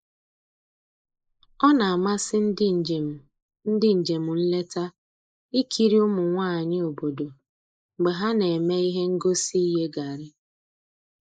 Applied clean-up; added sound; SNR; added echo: neural mask model Resemble Enhance denoiser.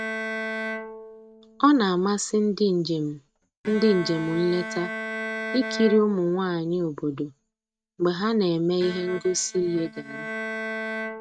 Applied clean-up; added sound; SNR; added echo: neural mask model RNNoise.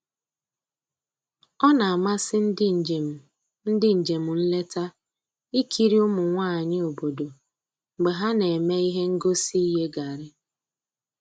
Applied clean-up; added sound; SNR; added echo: none; none; none; none.